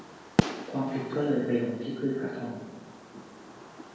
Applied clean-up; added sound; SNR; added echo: none; Fireworks; 3 dB; reverberation time 1.0 s.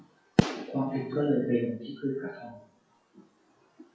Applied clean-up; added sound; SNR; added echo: classical method WPE with log-MMSE.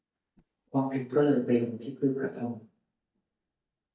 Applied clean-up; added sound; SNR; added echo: neural mask model DeepFilterNet 3.